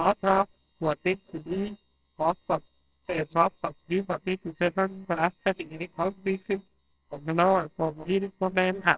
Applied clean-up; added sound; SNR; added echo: neural separator model SepFormer WHAMR!.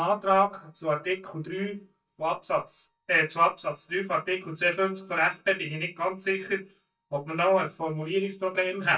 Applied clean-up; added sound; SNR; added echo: neural mask model DeepFilterNet 3.